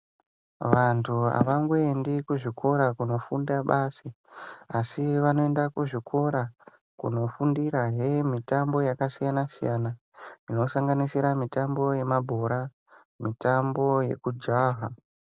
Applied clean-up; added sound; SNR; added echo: none; none; none; none.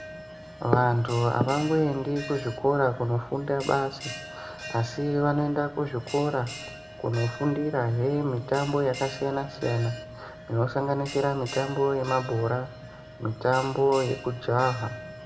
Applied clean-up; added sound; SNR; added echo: none; Bell; 14 dB; reverberation time 0.9 s.